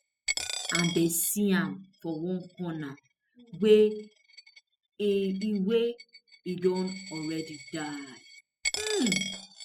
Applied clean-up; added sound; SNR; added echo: classical method spectral subtraction.